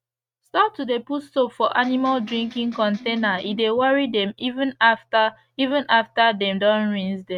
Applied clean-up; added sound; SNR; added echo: neural mask model RNNoise.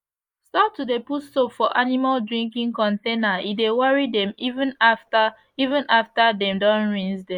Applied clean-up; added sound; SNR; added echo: neural mask model Resemble Enhance denoiser.